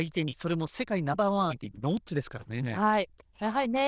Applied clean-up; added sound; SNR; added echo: neural diffusion model UNIVERSE++.